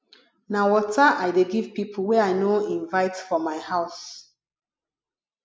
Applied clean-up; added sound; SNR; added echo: neural mask model Resemble Enhance denoiser.